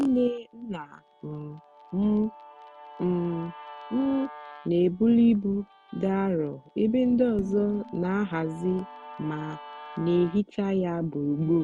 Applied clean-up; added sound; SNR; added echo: none; Guitar + Dishes, pots, and pans; 19 dB; none.